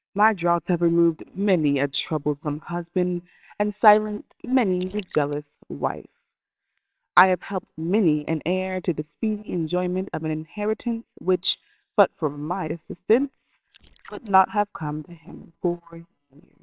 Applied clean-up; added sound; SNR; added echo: neural separator model SepFormer WHAMR!.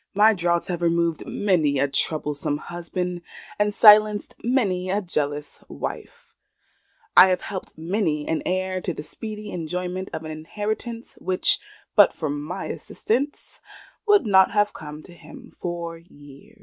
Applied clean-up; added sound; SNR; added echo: none; none; none; none.